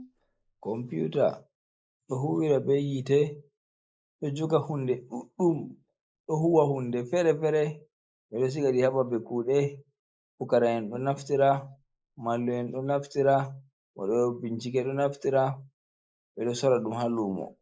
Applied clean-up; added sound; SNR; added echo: neural mask model Resemble Enhance denoiser.